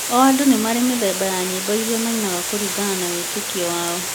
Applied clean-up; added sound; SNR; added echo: none; Water; 5 dB; none.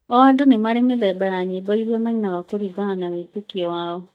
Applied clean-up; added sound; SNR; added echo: neural mask model DeepFilterNet 3.